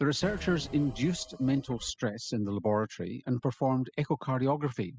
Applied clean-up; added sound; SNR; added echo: classical method spectral subtraction.